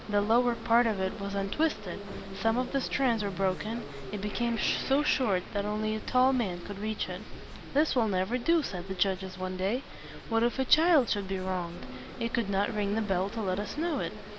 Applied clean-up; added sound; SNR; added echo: none; Subway, metro, underground + Gunshot, gunfire; 14 dB; none.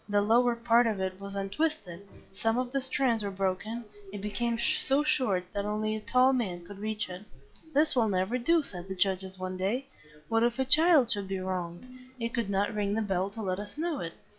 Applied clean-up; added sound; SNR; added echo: classical method log-MMSE.